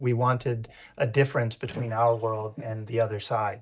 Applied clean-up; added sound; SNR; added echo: neural mask model DeepFilterNet 3.